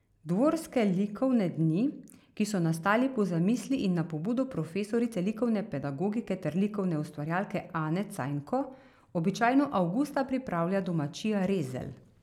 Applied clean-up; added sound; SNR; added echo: none; none; none; none.